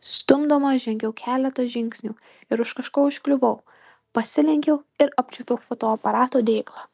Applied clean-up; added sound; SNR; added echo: none; none; none; none.